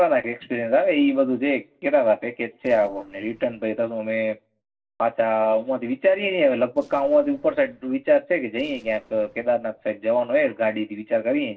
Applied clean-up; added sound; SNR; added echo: neural separator model SepFormer DNS4.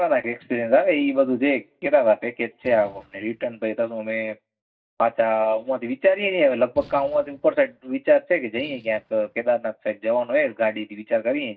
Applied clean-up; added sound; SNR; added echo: neural mask model DeepFilterNet 3.